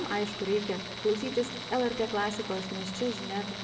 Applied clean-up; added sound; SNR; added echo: none; Tools; 8 dB; reverberation time 1.3 s.